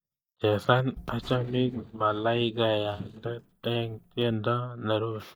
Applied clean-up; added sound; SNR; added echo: neural mask model DeepFilterNet 3.